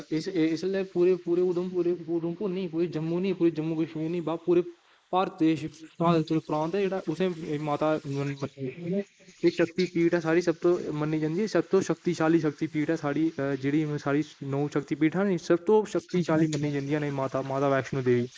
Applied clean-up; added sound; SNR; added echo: neural mask model Resemble Enhance denoiser.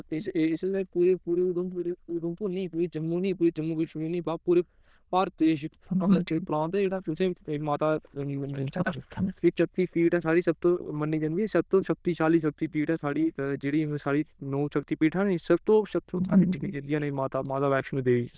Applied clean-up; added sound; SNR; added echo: neural diffusion model UNIVERSE++.